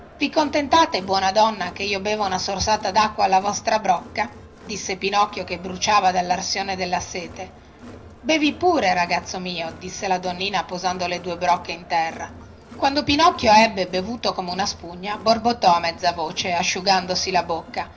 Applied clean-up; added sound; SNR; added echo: none; Crowd; 20 dB; reverberation time 0.4 s.